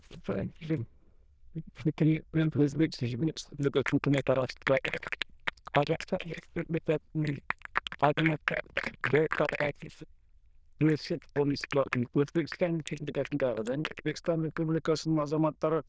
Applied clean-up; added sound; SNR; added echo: neural diffusion model UNIVERSE++.